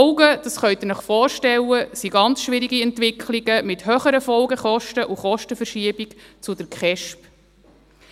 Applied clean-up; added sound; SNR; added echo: none; none; none; none.